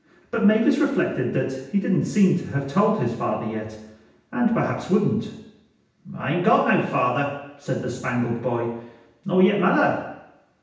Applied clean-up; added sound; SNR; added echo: none; none; none; reverberation time 0.9 s.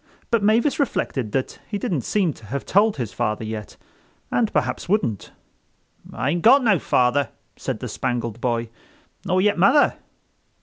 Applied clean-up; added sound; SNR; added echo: none; none; none; none.